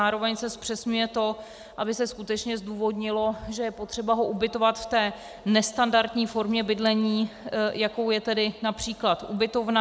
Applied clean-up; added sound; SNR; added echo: none; none; none; none.